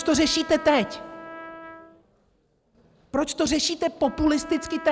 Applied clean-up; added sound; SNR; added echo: none; Trumpet; 16 dB; none.